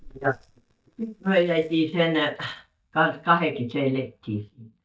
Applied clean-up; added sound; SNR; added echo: neural mask model DeepFilterNet 3.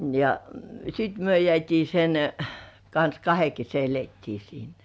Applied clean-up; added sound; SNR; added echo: none; none; none; none.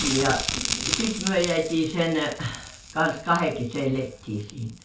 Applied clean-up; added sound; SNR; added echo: none; Crackle; 6 dB; reverberation time 0.3 s.